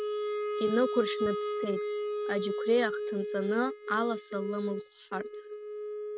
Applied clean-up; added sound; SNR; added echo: neural mask model RNNoise.